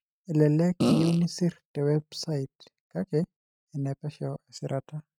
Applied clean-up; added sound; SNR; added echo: neural mask model RNNoise.